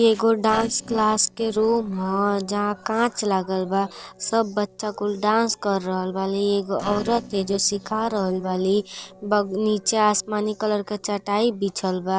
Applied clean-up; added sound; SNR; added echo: neural separator model SepFormer DNS4.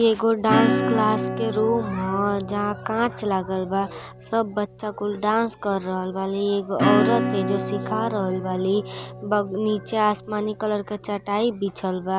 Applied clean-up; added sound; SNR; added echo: none; Acoustic guitar / Strum; 5 dB; none.